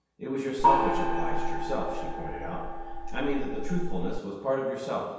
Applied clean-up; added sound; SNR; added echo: none; Gong; -5 dB; reverberation time 1.2 s.